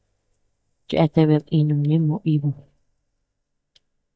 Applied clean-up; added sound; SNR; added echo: neural mask model DeepFilterNet 3.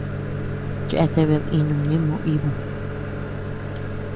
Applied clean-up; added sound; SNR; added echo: none; Microwave oven; 3 dB; none.